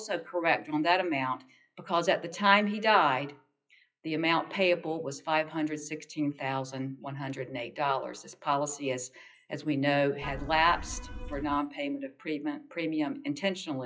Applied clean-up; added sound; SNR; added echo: classical method WPE with log-MMSE.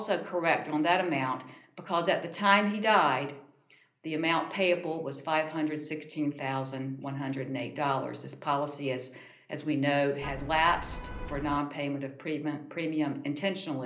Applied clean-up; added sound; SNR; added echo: none; Vehicle horn, car horn, honking; 9 dB; reverberation time 0.5 s.